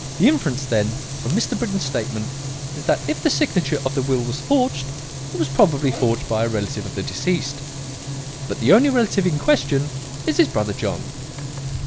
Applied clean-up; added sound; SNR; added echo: none; Frying (food); 8 dB; none.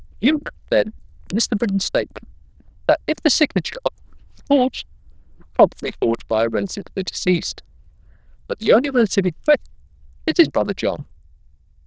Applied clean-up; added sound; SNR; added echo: neural diffusion model UNIVERSE++.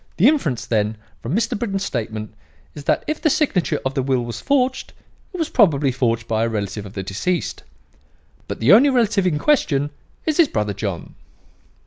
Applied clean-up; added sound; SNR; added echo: none; none; none; none.